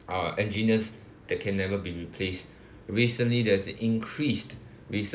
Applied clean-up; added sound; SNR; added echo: none; none; none; none.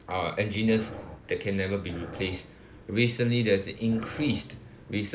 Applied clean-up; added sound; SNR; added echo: none; Dog; 15 dB; none.